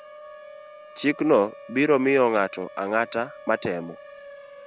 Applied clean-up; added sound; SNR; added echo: none; Siren; 18 dB; none.